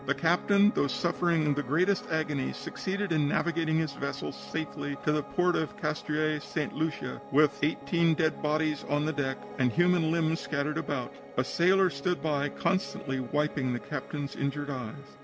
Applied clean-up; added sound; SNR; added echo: none; Piano; 15 dB; none.